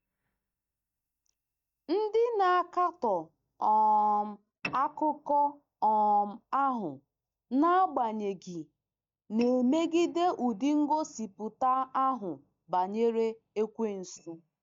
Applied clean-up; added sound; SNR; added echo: neural mask model DeepFilterNet 3.